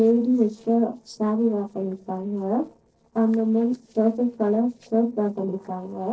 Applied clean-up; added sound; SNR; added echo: neural separator model SepFormer DNS4.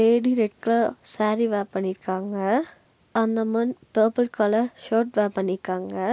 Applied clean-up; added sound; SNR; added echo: none; none; none; none.